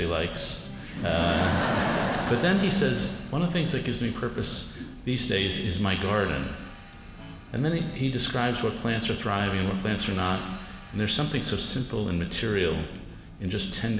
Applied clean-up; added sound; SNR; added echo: none; Hi-hat + Guitar; 20 dB; none.